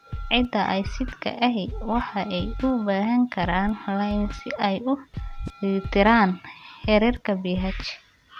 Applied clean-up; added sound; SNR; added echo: none; Scratching (performance technique); 11 dB; none.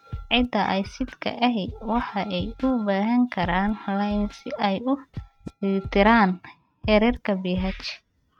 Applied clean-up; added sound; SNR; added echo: neural mask model RNNoise.